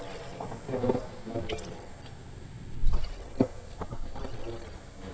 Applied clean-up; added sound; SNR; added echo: neural mask model DeepFilterNet 3.